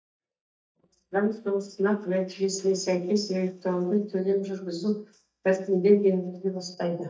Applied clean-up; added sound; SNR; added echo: neural mask model DeepFilterNet 3.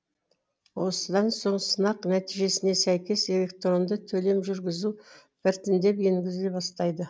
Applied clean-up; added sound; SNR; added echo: none; none; none; none.